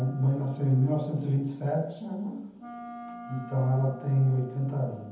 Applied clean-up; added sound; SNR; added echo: none; Wind instrument, woodwind instrument; 17 dB; reverberation time 1.3 s.